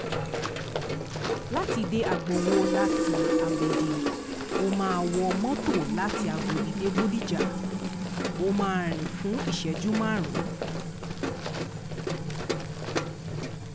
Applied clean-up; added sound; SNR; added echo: none; Fill (with liquid) + Run; -2 dB; none.